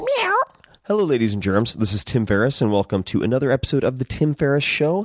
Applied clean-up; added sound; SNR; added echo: none; none; none; none.